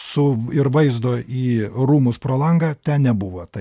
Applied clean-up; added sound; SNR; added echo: none; none; none; none.